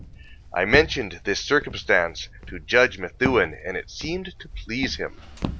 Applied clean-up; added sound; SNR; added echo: none; Walk, footsteps; 11 dB; none.